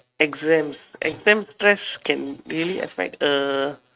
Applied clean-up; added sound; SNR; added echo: neural mask model RNNoise.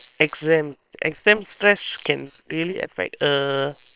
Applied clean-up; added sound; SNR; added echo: neural separator model SepFormer WHAM!.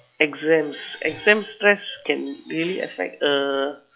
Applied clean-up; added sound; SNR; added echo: classical method log-MMSE.